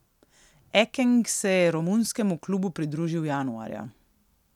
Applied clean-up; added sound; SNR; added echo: none; none; none; none.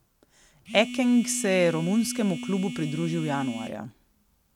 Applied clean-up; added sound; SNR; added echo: none; Telephone; 10 dB; none.